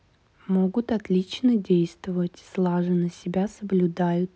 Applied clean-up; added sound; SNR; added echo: none; none; none; none.